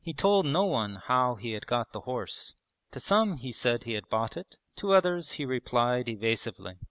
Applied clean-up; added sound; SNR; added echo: none; none; none; none.